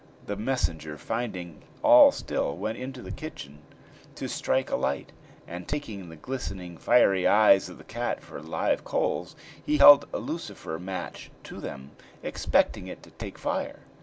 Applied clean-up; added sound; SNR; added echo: none; none; none; none.